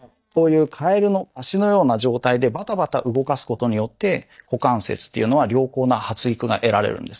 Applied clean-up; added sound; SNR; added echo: neural mask model DeepFilterNet 3.